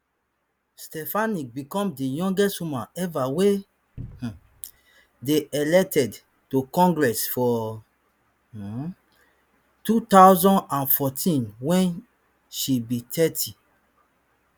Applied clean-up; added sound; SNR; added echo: none; Cupboard open or close; 18 dB; none.